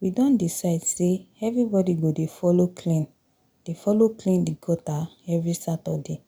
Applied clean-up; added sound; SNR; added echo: none; none; none; none.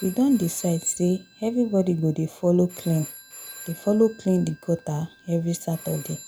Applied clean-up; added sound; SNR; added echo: none; Telephone; 20 dB; none.